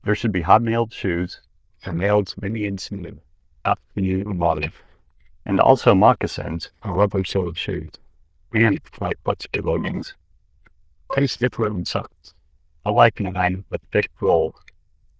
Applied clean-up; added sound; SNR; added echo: neural diffusion model UNIVERSE++.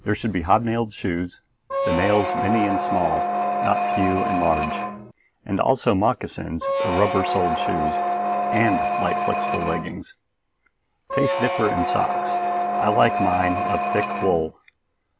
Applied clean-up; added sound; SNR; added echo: none; Squeak; -1 dB; none.